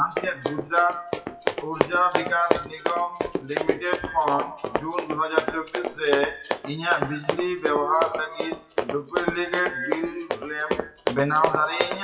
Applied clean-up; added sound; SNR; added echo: classical method WPE with log-MMSE.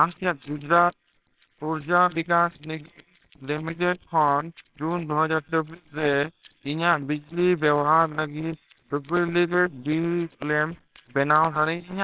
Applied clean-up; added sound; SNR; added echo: neural separator model SepFormer WHAMR!.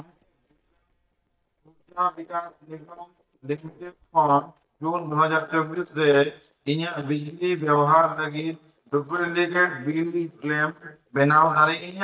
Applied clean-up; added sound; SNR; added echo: neural mask model DeepFilterNet 3.